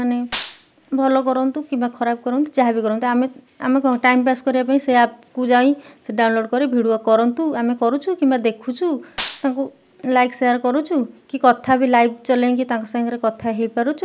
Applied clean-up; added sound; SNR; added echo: none; Gunshot, gunfire; 7 dB; none.